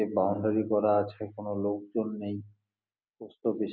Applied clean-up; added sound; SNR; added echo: none; none; none; none.